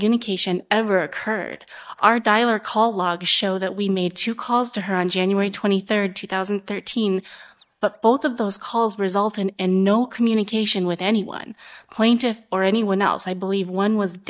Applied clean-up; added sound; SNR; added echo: neural mask model DeepFilterNet 3.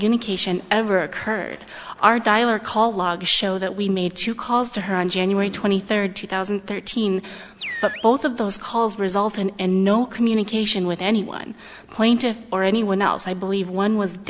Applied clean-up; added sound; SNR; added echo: none; Animal; 12 dB; none.